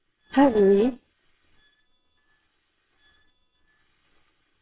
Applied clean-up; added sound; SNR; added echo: neural separator model SepFormer WHAMR!.